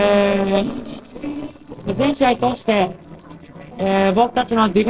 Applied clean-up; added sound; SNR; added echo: neural separator model SepFormer DNS4.